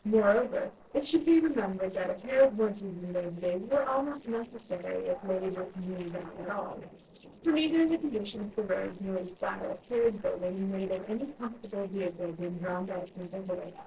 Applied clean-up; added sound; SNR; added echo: neural separator model SepFormer DNS4.